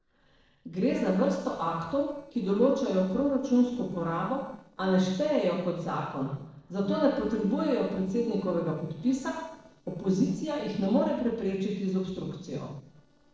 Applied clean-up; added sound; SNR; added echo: neural separator model SepFormer DNS4.